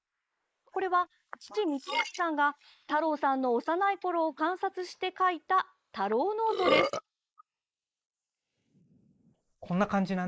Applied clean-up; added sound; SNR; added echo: neural mask model Resemble Enhance denoiser.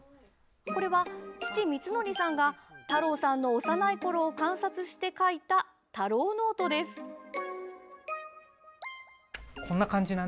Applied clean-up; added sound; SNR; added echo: none; none; none; none.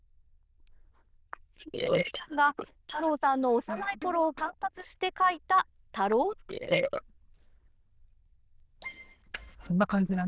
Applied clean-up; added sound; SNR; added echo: neural diffusion model UNIVERSE++.